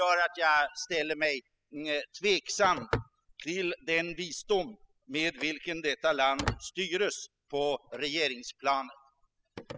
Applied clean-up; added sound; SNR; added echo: classical method spectral subtraction.